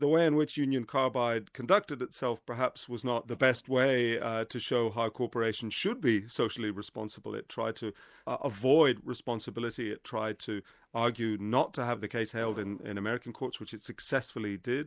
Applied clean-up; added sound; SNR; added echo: neural mask model DeepFilterNet 3.